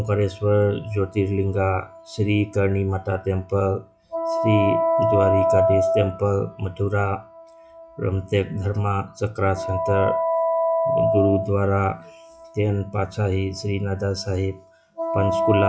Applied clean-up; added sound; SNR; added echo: classical method log-MMSE.